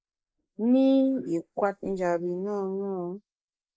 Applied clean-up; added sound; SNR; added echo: neural mask model Resemble Enhance denoiser.